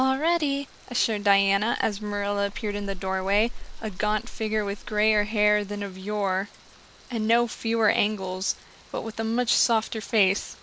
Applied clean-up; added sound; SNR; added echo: neural mask model Resemble Enhance denoiser.